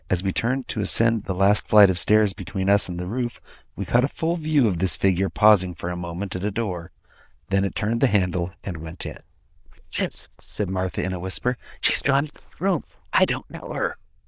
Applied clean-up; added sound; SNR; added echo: neural diffusion model UNIVERSE++.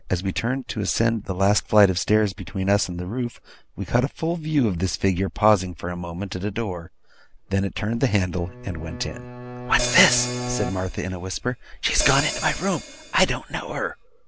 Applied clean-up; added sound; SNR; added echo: none; Bowed string instrument + Hi-hat; 8 dB; none.